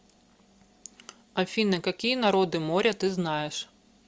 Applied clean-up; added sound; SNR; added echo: none; none; none; none.